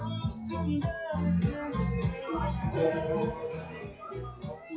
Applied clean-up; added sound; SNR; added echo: classical method WPE with log-MMSE.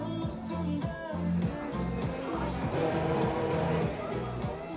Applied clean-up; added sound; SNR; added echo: none; Accelerating, revving, vroom; 1 dB; reverberation time 0.5 s.